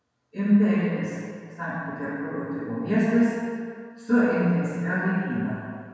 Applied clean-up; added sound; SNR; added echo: none; none; none; reverberation time 1.9 s.